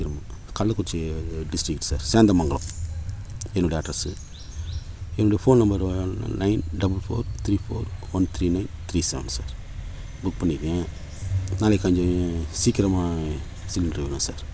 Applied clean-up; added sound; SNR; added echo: none; none; none; none.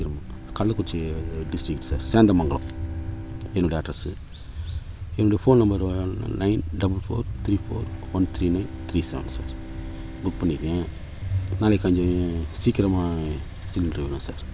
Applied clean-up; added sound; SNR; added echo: none; Bowed string instrument; 19 dB; none.